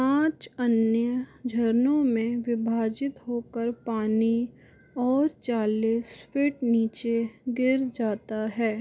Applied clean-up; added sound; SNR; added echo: none; none; none; none.